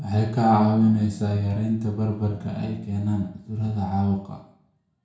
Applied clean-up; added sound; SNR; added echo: none; Organ; 16 dB; reverberation time 0.5 s.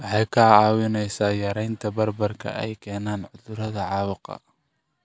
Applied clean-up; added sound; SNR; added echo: none; none; none; none.